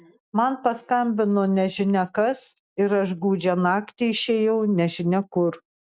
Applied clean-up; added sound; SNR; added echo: none; none; none; none.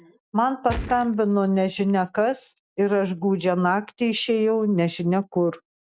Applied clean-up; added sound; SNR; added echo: none; Gunshot, gunfire; 8 dB; none.